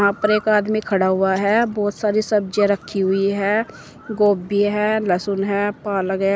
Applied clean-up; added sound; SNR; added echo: none; none; none; none.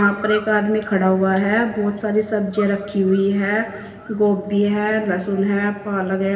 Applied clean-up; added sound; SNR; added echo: none; none; none; reverberation time 1.9 s.